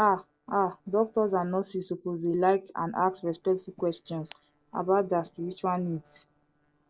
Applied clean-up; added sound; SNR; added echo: neural separator model SepFormer DNS4.